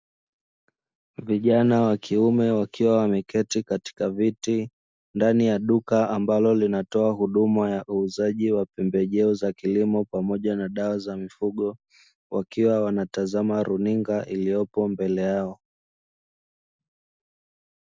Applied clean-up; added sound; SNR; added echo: none; none; none; none.